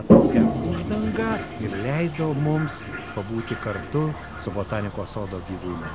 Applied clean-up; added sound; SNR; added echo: none; Toilet flush; -3 dB; none.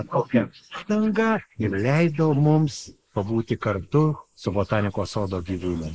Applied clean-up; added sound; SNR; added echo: neural mask model Resemble Enhance denoiser.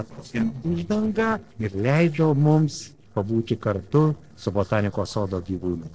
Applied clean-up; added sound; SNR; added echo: neural separator model SepFormer DNS4.